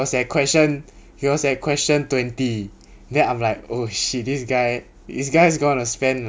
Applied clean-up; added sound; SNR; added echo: none; none; none; none.